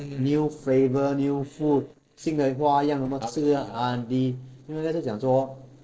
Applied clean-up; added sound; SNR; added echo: neural separator model SepFormer DNS4.